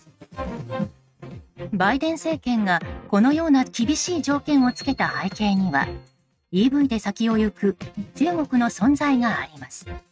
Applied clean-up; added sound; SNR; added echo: neural mask model RNNoise.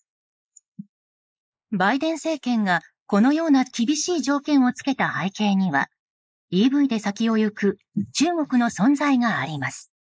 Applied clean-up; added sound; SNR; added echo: neural mask model Resemble Enhance denoiser.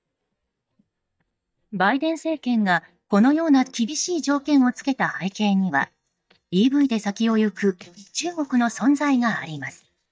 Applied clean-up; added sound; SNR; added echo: neural mask model DeepFilterNet 3.